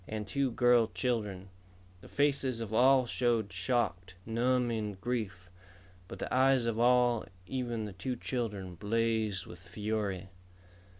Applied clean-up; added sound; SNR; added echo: none; none; none; none.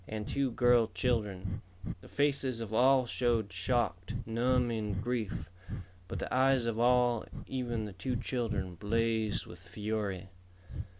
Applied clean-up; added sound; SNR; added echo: none; Breathing; 7 dB; none.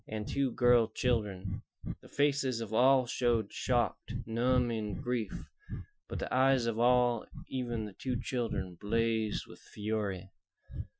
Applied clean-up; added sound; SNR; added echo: classical method Wiener filter.